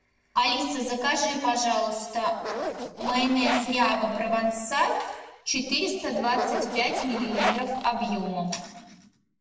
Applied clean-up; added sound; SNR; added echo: neural separator model SepFormer DNS4.